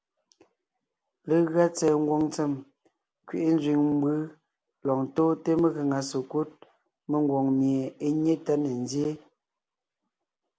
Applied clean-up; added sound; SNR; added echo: none; none; none; none.